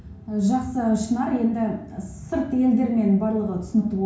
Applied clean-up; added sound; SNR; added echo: none; none; none; reverberation time 0.6 s.